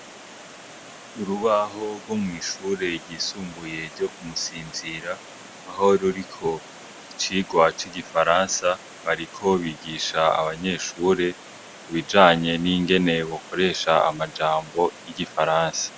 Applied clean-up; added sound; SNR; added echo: none; Water; 18 dB; none.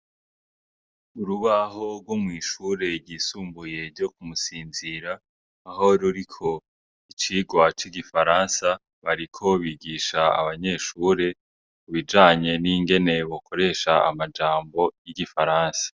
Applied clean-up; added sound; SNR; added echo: none; none; none; none.